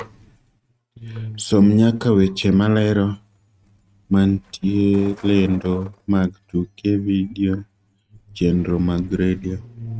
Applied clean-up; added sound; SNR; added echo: neural mask model RNNoise.